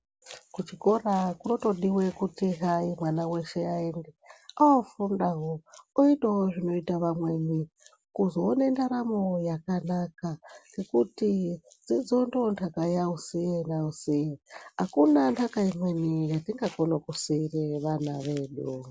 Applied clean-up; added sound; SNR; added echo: none; none; none; none.